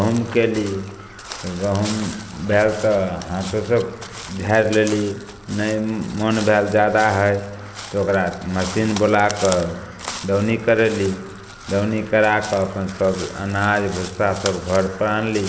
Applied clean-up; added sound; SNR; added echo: none; Crow; 15 dB; none.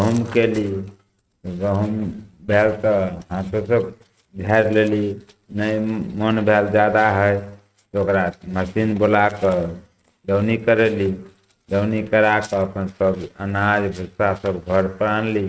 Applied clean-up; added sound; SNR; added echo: neural mask model RNNoise.